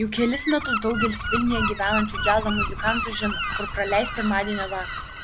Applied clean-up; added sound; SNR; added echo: none; Gull, seagull; 3 dB; none.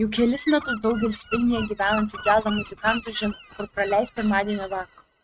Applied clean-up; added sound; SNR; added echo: neural mask model RNNoise.